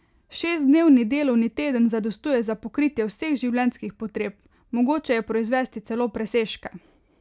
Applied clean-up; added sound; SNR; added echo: none; none; none; none.